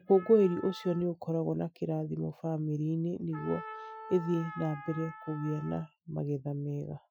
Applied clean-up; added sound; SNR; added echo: classical method Wiener filter.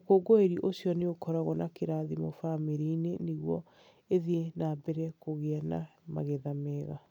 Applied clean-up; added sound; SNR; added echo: none; none; none; none.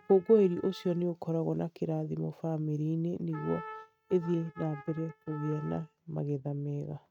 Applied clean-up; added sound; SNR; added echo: neural mask model RNNoise.